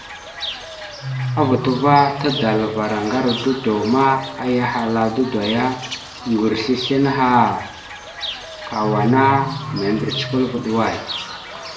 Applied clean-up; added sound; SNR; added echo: none; Bird / Fowl; 9 dB; reverberation time 0.6 s.